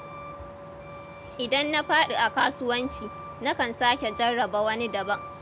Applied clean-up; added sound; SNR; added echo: none; Truck; 13 dB; none.